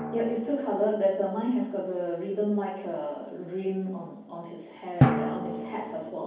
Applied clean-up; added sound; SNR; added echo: none; Drum; 2 dB; reverberation time 0.9 s.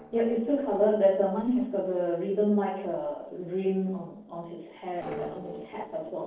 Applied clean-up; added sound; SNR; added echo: neural separator model SepFormer DNS4.